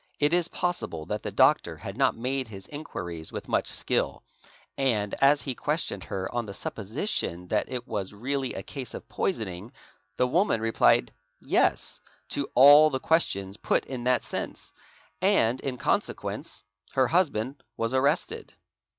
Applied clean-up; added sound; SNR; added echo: none; none; none; none.